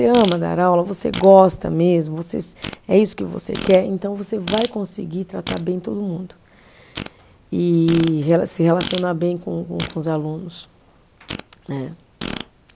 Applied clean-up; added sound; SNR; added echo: none; Fart; 15 dB; none.